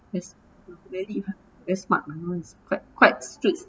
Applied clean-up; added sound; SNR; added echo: none; none; none; none.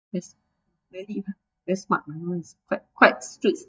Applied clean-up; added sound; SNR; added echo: neural mask model DeepFilterNet 3.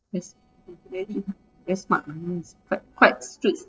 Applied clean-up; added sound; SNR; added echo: neural separator model SepFormer DNS4.